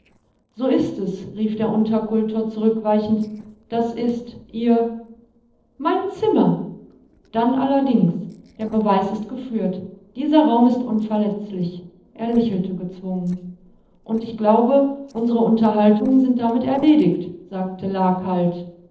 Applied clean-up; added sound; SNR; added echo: neural separator model SepFormer DNS4.